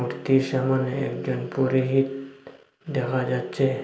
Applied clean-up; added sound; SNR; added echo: none; none; none; none.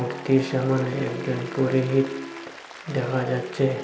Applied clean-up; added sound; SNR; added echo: none; Applause + Wind instrument, woodwind instrument; 14 dB; none.